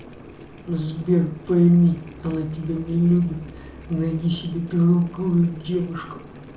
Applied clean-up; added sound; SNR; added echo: none; Boiling; 19 dB; reverberation time 0.4 s.